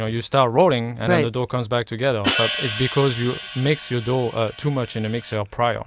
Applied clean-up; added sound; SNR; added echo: none; Hi-hat; 5 dB; none.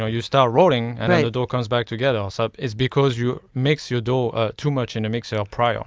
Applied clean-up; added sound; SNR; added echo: none; none; none; none.